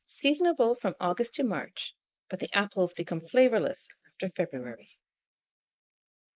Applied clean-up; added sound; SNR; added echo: neural mask model Resemble Enhance denoiser.